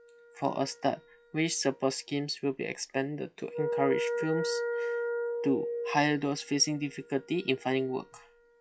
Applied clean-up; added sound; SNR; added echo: classical method log-MMSE.